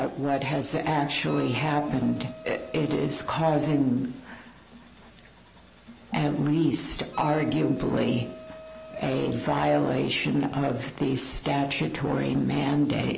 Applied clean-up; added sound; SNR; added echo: none; Wind instrument, woodwind instrument; 18 dB; none.